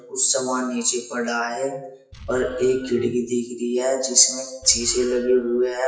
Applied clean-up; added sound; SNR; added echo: classical method WPE with log-MMSE.